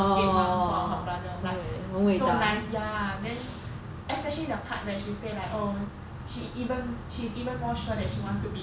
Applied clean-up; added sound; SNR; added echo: none; none; none; none.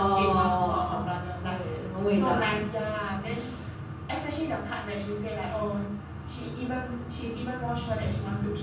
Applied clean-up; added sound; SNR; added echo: none; none; none; reverberation time 0.6 s.